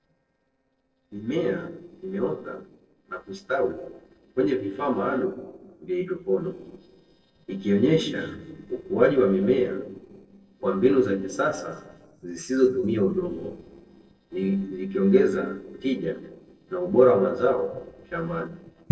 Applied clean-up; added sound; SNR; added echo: neural separator model SepFormer DNS4.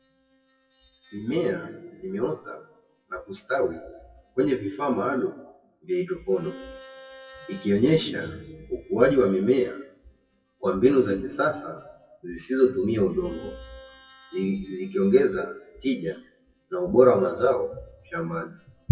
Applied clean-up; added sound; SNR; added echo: classical method WPE with log-MMSE.